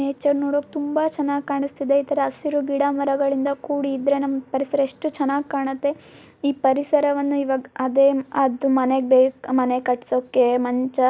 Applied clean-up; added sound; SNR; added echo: none; none; none; none.